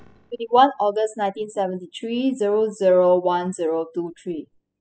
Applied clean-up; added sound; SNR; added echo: classical method spectral subtraction.